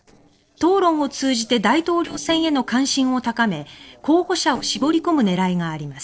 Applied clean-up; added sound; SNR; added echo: neural separator model SepFormer DNS4.